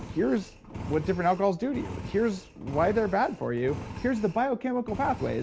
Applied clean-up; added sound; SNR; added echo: none; Engine; 12 dB; none.